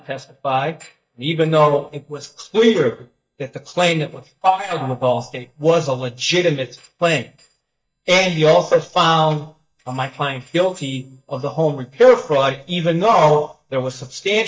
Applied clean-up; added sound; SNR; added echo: neural mask model DeepFilterNet 3.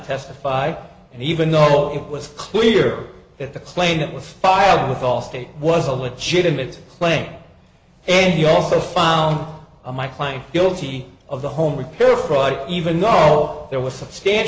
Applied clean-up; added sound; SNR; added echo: none; none; none; none.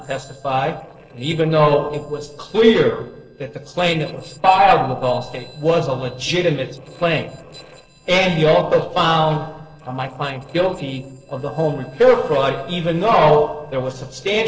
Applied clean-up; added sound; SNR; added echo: neural separator model SepFormer DNS4.